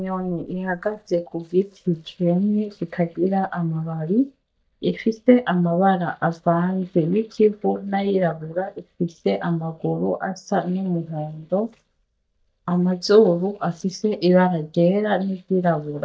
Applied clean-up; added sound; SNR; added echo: neural mask model DeepFilterNet 3.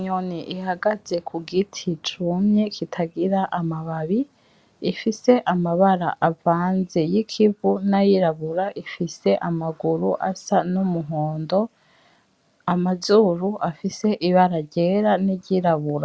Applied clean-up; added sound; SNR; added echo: none; none; none; none.